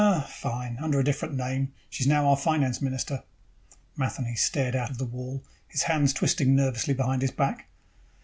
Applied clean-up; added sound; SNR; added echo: none; none; none; none.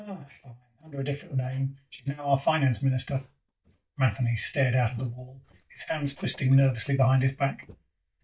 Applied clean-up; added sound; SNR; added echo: neural mask model DeepFilterNet 3.